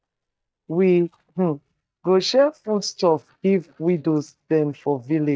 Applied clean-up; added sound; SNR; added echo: neural mask model DeepFilterNet 3.